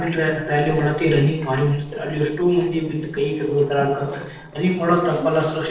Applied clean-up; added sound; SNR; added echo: neural separator model SepFormer DNS4.